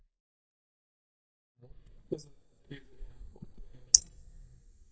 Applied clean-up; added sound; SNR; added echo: neural mask model DeepFilterNet 3.